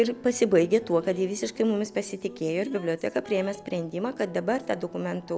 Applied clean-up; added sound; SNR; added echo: none; none; none; none.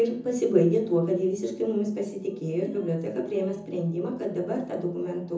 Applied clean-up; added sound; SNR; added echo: none; none; none; reverberation time 0.5 s.